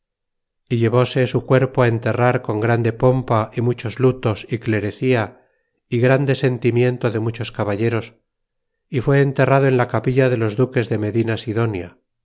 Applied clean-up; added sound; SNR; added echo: none; none; none; none.